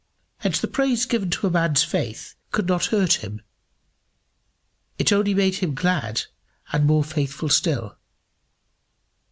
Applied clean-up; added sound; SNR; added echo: none; none; none; none.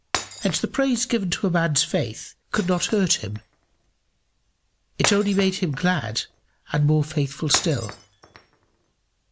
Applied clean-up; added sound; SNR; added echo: none; Shatter; 13 dB; none.